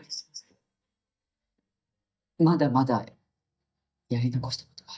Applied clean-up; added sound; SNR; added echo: neural mask model DeepFilterNet 3.